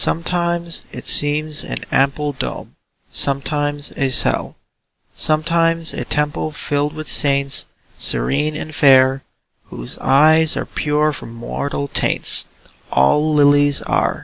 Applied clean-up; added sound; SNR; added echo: none; none; none; none.